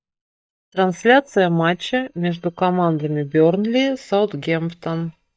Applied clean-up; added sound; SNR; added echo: neural mask model DeepFilterNet 3.